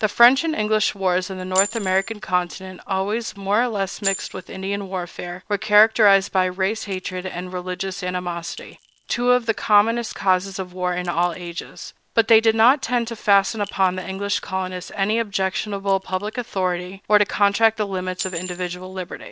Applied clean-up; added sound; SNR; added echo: none; Chink, clink; 17 dB; none.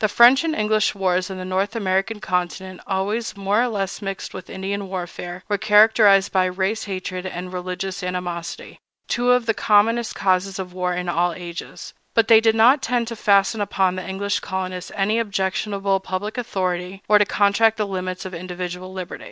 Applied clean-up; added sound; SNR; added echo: none; none; none; none.